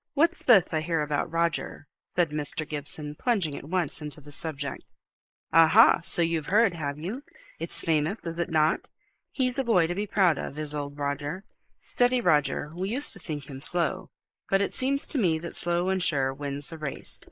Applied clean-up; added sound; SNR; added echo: neural mask model Resemble Enhance denoiser.